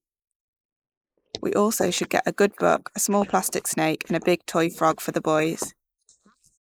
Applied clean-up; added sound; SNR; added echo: neural mask model Resemble Enhance denoiser.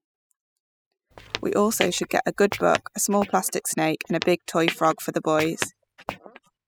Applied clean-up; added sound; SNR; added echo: classical method spectral subtraction.